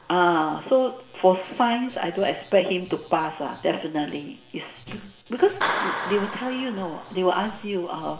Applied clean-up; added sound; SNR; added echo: none; Clapping; 12 dB; reverberation time 0.6 s.